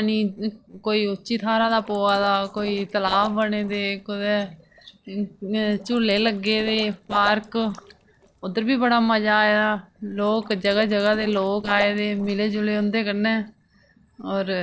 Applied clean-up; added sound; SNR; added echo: neural separator model SepFormer DNS4.